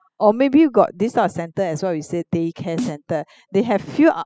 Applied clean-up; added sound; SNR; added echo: classical method spectral subtraction.